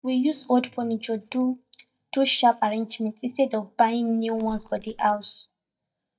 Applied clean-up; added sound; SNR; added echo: neural mask model DeepFilterNet 3.